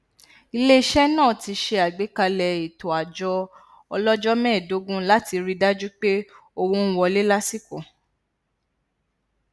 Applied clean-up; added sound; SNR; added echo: none; none; none; none.